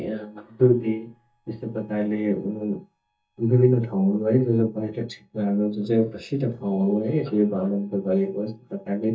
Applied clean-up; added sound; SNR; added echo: neural mask model DeepFilterNet 3.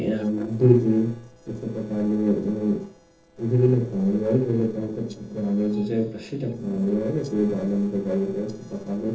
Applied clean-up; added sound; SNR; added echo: neural separator model SepFormer DNS4.